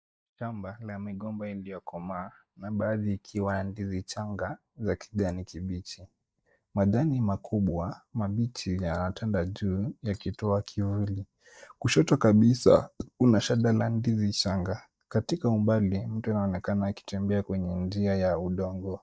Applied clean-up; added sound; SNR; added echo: neural mask model DeepFilterNet 3.